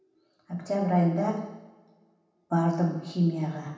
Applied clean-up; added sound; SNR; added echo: none; none; none; reverberation time 0.9 s.